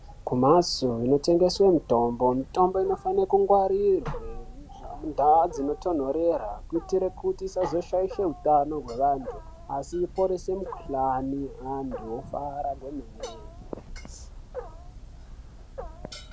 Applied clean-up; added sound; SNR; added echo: none; Wild animals; 15 dB; none.